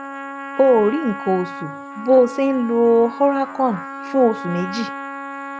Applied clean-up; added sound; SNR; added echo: none; Trumpet; 12 dB; none.